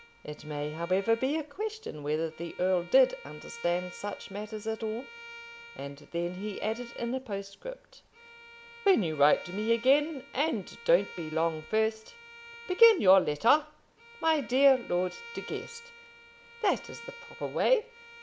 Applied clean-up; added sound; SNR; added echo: none; Bowed string instrument; 19 dB; none.